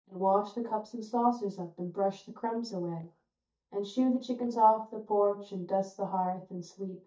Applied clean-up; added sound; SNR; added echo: neural mask model DeepFilterNet 3.